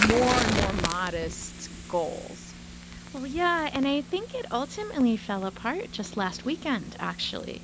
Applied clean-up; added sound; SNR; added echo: none; Fire; 4 dB; none.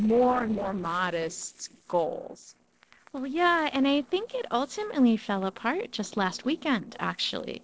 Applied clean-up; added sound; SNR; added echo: neural separator model SepFormer DNS4.